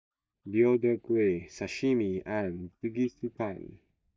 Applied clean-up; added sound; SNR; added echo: neural mask model DeepFilterNet 3.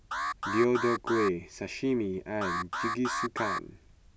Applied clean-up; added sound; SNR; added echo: none; Alarm; 3 dB; none.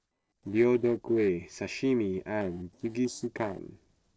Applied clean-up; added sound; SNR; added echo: neural separator model SepFormer DNS4.